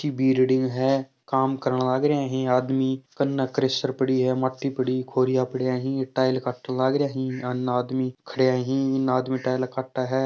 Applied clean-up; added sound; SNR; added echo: none; none; none; none.